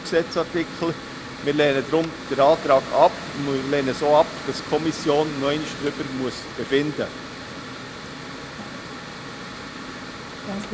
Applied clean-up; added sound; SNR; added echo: none; Mechanical fan; 11 dB; none.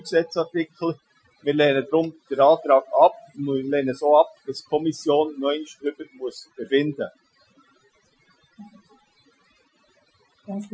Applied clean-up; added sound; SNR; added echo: classical method Wiener filter.